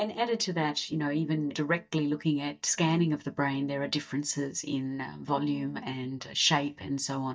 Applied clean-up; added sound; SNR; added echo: neural mask model DeepFilterNet 3.